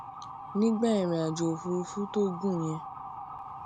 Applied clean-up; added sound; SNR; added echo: none; Motor vehicle (road) / Siren; 11 dB; none.